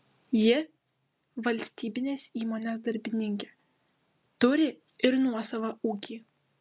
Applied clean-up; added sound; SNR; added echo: none; none; none; none.